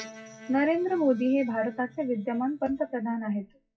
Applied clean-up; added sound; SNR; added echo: classical method WPE with log-MMSE.